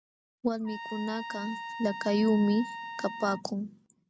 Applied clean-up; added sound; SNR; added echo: none; Trumpet; 10 dB; none.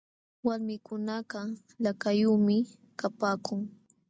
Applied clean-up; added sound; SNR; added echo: none; none; none; none.